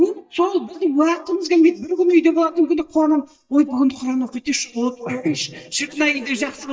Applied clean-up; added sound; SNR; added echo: neural mask model DeepFilterNet 3.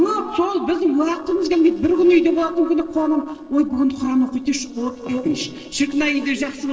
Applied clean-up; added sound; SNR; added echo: neural separator model SepFormer DNS4.